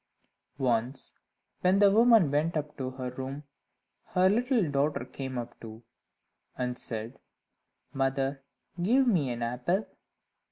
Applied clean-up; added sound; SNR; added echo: none; none; none; none.